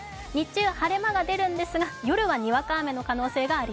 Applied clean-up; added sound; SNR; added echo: none; none; none; none.